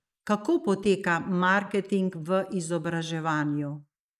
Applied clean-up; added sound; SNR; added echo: neural mask model Resemble Enhance denoiser.